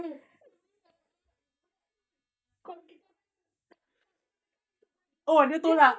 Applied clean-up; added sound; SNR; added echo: neural mask model DeepFilterNet 3.